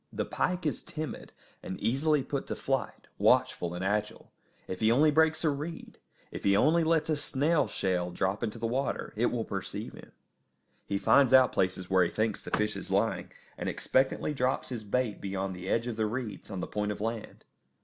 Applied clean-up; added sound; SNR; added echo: none; Vehicle; 10 dB; none.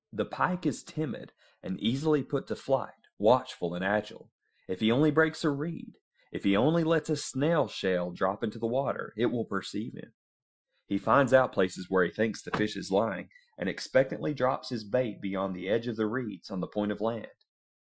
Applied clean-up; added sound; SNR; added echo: classical method Wiener filter.